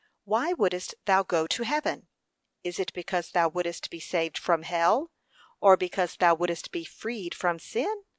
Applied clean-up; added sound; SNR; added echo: none; none; none; none.